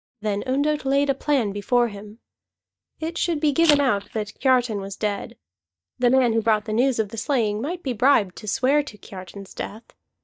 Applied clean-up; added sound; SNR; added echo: neural mask model DeepFilterNet 3.